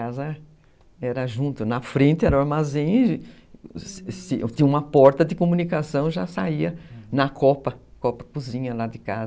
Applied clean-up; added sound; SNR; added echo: none; none; none; none.